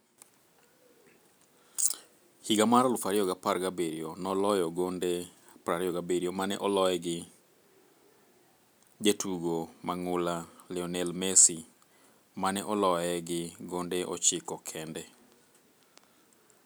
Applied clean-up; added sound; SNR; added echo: none; none; none; none.